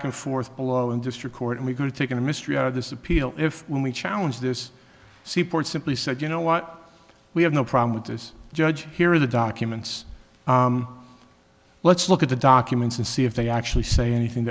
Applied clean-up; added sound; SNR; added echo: none; none; none; none.